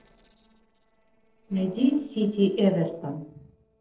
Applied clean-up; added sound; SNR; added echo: neural separator model SepFormer DNS4.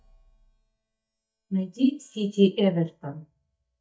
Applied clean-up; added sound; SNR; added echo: neural mask model DeepFilterNet 3.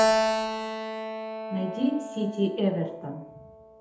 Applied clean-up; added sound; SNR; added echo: none; Keyboard (musical); -1 dB; reverberation time 0.7 s.